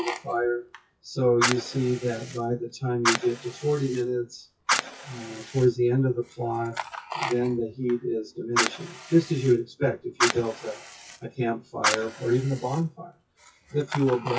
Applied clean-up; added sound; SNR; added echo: classical method WPE with log-MMSE.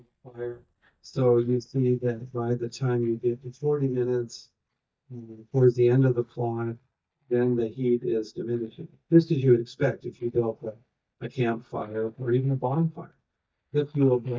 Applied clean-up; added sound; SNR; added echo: neural mask model DeepFilterNet 3.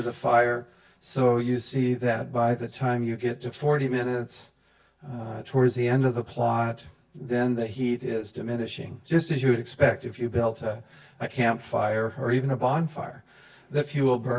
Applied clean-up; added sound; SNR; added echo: none; none; none; none.